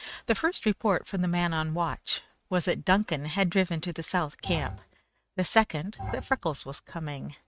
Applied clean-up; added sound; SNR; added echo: neural mask model RNNoise.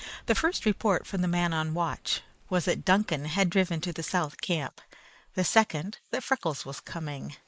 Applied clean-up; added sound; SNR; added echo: neural mask model Resemble Enhance denoiser.